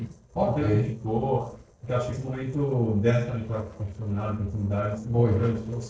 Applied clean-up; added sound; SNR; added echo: neural separator model SepFormer DNS4.